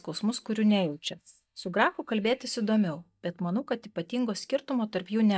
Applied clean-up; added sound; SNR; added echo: neural mask model DeepFilterNet 3.